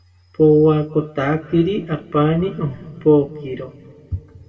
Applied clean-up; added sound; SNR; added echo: none; none; none; reverberation time 1.9 s.